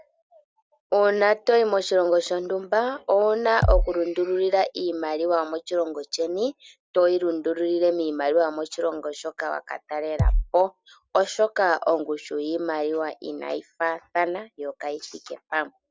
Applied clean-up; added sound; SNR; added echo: none; Bass drum; -3 dB; none.